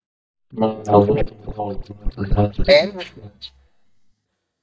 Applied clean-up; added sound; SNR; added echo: neural mask model DeepFilterNet 3.